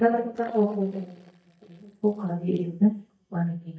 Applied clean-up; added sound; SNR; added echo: neural mask model DeepFilterNet 3.